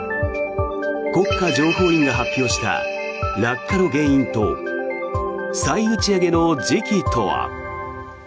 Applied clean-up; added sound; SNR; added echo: none; none; none; none.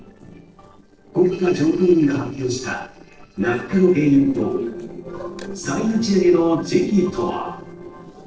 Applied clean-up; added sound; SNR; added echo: neural separator model SepFormer DNS4.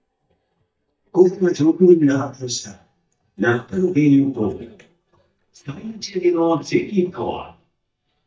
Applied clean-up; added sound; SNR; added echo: neural mask model DeepFilterNet 3.